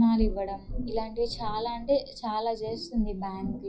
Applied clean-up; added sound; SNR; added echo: classical method WPE with log-MMSE.